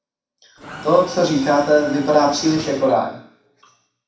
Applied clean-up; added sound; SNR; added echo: none; Mechanisms; 15 dB; reverberation time 0.6 s.